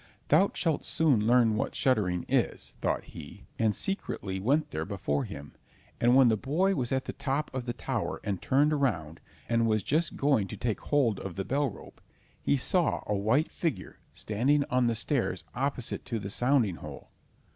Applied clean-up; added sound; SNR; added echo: none; none; none; none.